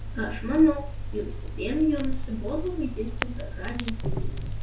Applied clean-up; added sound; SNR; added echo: none; Crackle; 2 dB; reverberation time 0.3 s.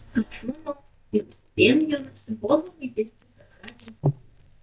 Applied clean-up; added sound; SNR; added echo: neural mask model DeepFilterNet 3.